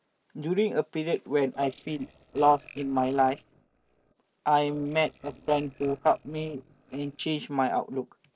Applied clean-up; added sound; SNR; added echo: neural separator model SepFormer DNS4.